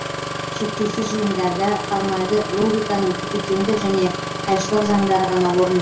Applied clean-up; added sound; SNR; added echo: none; Engine starting; 6 dB; reverberation time 0.3 s.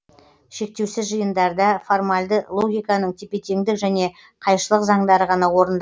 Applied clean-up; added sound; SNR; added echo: none; none; none; none.